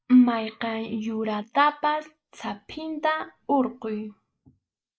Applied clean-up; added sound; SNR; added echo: neural mask model Resemble Enhance denoiser.